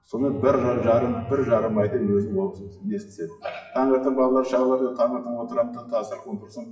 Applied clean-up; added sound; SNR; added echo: classical method WPE with log-MMSE.